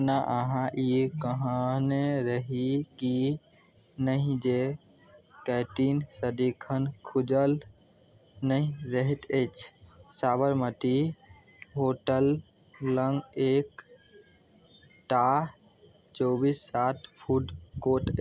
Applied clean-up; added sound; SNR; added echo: none; none; none; none.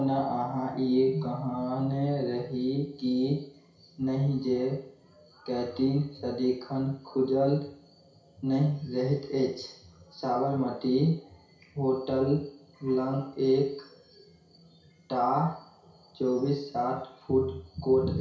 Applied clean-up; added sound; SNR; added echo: none; none; none; reverberation time 0.6 s.